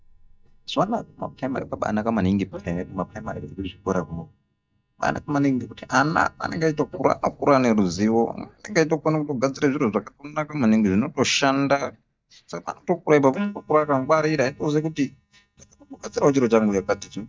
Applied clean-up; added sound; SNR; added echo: neural mask model DeepFilterNet 3.